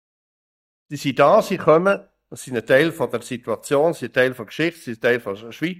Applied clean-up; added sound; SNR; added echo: neural mask model DeepFilterNet 3.